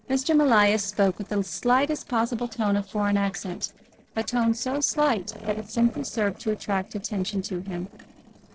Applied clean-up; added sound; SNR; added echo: neural separator model SepFormer DNS4.